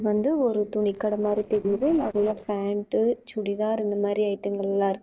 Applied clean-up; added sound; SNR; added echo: neural separator model SepFormer DNS4.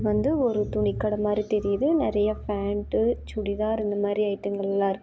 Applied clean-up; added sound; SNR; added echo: none; none; none; none.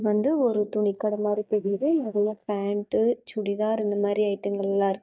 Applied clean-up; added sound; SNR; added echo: neural mask model DeepFilterNet 3.